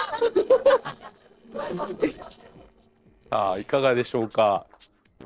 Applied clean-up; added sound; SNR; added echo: neural separator model SepFormer DNS4.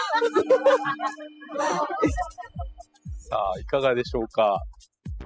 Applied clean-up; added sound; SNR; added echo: classical method spectral subtraction.